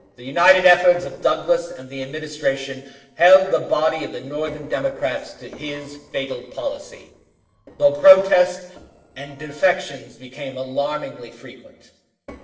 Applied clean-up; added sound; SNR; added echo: neural separator model SepFormer DNS4.